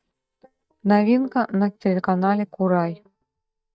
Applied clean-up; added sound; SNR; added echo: neural mask model DeepFilterNet 3.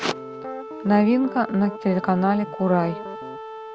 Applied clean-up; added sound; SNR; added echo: none; Piano + Wind instrument, woodwind instrument; 11 dB; none.